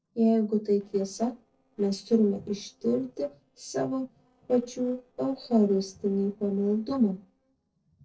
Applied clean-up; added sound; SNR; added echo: neural separator model SepFormer DNS4.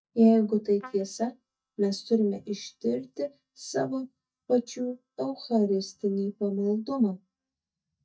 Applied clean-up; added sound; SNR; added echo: neural mask model DeepFilterNet 3.